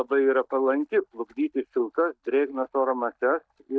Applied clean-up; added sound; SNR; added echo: neural mask model DeepFilterNet 3.